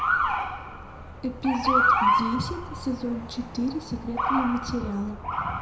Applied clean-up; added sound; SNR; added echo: none; Motor vehicle (road) / Siren; -3 dB; reverberation time 0.4 s.